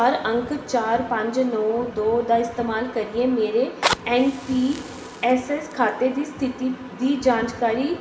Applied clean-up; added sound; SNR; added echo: none; Fire; 13 dB; reverberation time 0.9 s.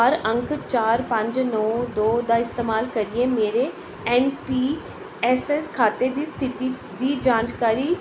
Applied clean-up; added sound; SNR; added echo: none; none; none; none.